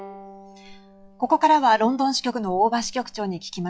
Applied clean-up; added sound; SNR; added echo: classical method log-MMSE.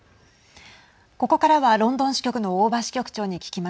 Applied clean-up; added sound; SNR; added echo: none; none; none; none.